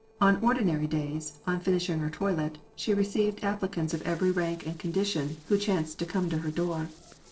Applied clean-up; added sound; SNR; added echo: neural separator model SepFormer DNS4.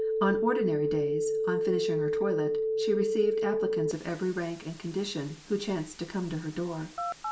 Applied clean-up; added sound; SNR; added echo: none; Telephone; -1 dB; reverberation time 0.5 s.